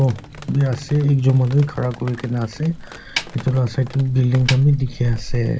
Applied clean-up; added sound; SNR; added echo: none; Snare drum + Drip; 12 dB; none.